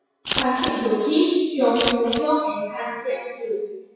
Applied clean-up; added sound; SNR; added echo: classical method WPE with log-MMSE.